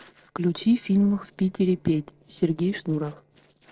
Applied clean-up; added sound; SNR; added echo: neural separator model SepFormer DNS4.